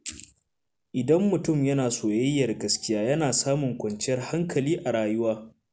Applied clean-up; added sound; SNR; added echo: none; none; none; none.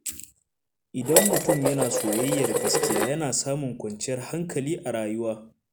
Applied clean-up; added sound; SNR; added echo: none; Dishes, pots, and pans; -3 dB; none.